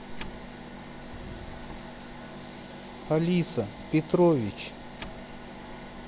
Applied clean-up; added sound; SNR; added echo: none; Slam + Waves, surf; 18 dB; none.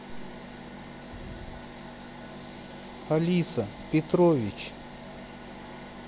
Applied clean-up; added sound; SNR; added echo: none; none; none; none.